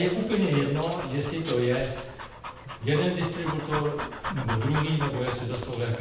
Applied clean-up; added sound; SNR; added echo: none; Dog; 9 dB; reverberation time 0.9 s.